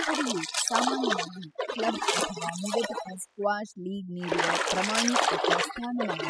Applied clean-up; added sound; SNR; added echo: classical method spectral subtraction.